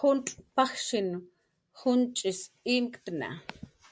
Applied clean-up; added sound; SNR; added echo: none; none; none; none.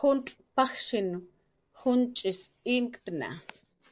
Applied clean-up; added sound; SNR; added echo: neural separator model SepFormer DNS4.